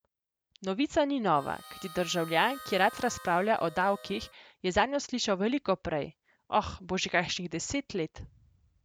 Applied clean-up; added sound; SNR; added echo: none; Harmonica; 17 dB; none.